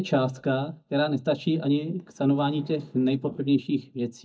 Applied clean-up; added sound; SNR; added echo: neural mask model DeepFilterNet 3.